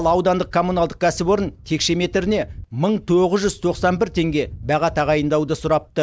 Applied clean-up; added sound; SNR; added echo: none; none; none; none.